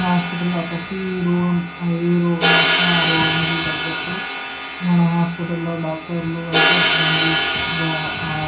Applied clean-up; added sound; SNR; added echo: none; Crash cymbal; 0 dB; reverberation time 0.5 s.